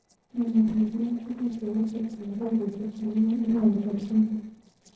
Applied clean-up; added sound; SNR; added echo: neural separator model SepFormer DNS4.